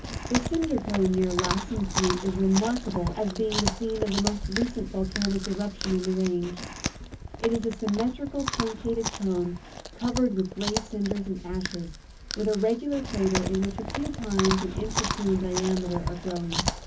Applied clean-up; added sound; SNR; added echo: none; Chewing, mastication; 5 dB; reverberation time 0.3 s.